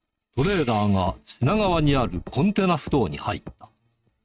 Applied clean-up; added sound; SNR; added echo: neural mask model RNNoise.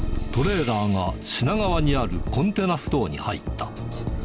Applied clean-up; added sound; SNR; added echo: none; Purr; 6 dB; none.